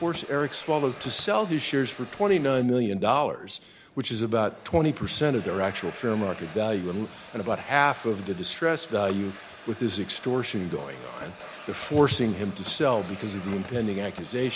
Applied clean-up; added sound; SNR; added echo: none; Domestic sounds, home sounds; 17 dB; none.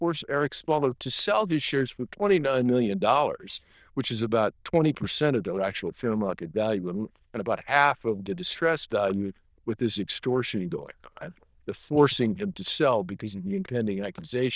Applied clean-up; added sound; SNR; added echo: neural diffusion model UNIVERSE++.